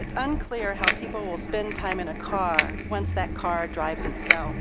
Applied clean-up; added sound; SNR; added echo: none; Crackle; -1 dB; none.